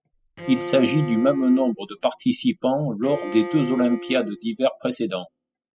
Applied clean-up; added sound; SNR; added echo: classical method spectral subtraction.